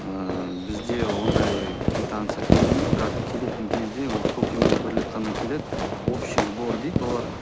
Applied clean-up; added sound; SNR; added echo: none; Fireworks; -5 dB; none.